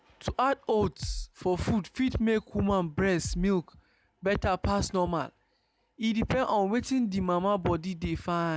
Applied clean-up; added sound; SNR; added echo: none; Bass drum; 8 dB; none.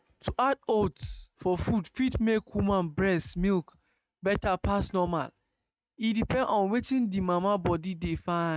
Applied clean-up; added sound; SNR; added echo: neural mask model RNNoise.